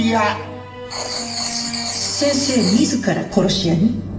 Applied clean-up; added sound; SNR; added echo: none; Writing; 9 dB; reverberation time 0.9 s.